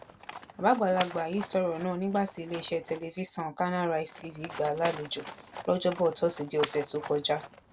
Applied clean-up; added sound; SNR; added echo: none; Livestock, farm animals, working animals; 13 dB; none.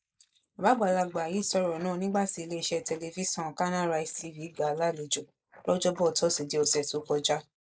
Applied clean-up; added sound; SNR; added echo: neural mask model Resemble Enhance denoiser.